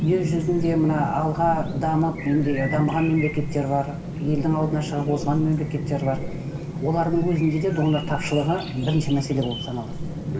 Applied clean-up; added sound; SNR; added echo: none; Chirp, tweet; 6 dB; reverberation time 0.8 s.